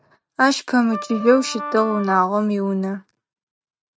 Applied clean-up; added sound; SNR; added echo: neural mask model RNNoise.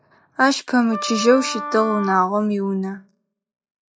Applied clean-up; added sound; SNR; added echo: classical method log-MMSE.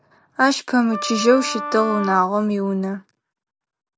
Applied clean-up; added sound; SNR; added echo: none; Wind instrument, woodwind instrument; 8 dB; none.